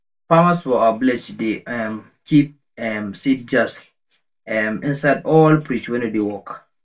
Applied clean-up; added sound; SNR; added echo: none; none; none; reverberation time 0.1 s.